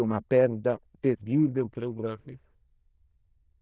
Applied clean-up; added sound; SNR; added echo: neural diffusion model UNIVERSE++.